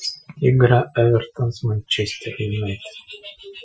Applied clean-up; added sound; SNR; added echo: classical method Wiener filter.